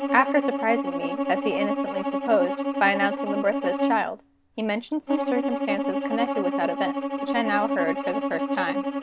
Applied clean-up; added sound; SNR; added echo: none; Bowed string instrument; 1 dB; none.